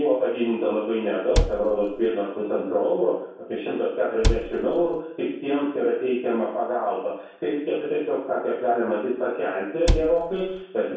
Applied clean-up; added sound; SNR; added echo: none; Cupboard open or close; 1 dB; reverberation time 0.7 s.